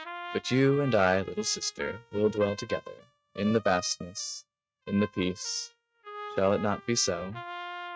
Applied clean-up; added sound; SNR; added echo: neural mask model RNNoise.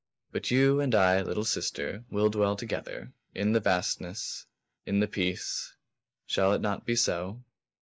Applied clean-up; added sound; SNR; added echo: neural mask model Resemble Enhance denoiser.